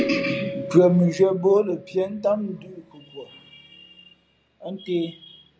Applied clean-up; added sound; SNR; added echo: none; Keyboard (musical); 14 dB; none.